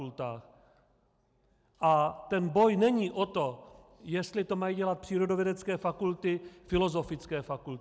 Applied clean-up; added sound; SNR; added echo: none; none; none; none.